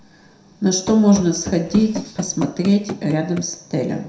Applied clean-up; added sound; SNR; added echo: none; Run; 11 dB; reverberation time 0.6 s.